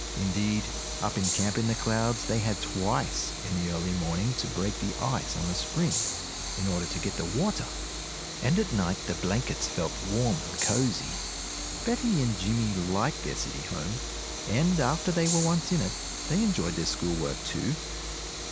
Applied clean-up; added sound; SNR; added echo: none; Train; 5 dB; none.